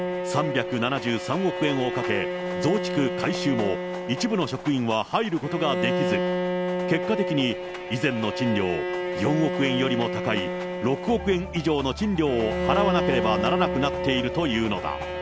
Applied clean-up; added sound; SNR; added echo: none; Bowed string instrument; 3 dB; none.